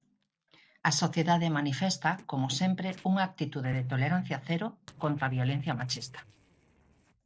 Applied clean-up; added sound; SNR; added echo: neural separator model SepFormer DNS4.